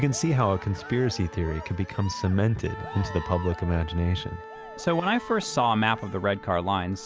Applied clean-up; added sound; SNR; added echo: none; Cheering + Wind instrument, woodwind instrument; 15 dB; none.